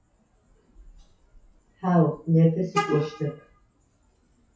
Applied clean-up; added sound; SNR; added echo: classical method WPE with log-MMSE.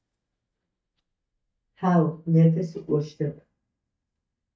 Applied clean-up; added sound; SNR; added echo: neural mask model DeepFilterNet 3.